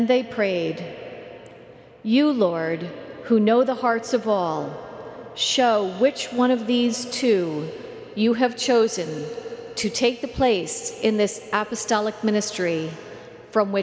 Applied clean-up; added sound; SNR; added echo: none; none; none; none.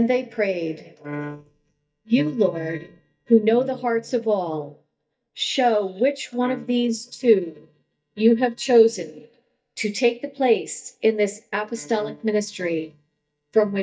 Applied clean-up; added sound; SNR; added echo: neural mask model DeepFilterNet 3.